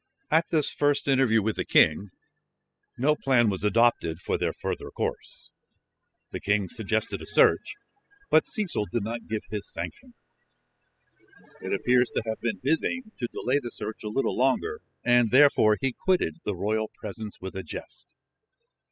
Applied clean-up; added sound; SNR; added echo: classical method spectral subtraction.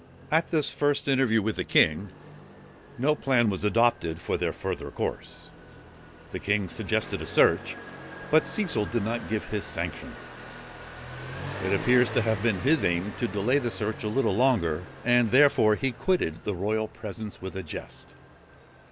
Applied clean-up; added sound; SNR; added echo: none; Motorcycle; 14 dB; none.